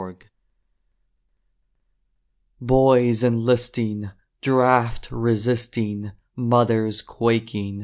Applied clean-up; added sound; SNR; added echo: none; none; none; none.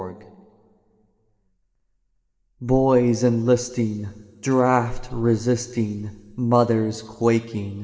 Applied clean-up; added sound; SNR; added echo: none; none; none; reverberation time 1.8 s.